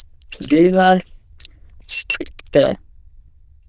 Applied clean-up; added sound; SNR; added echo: neural diffusion model UNIVERSE++.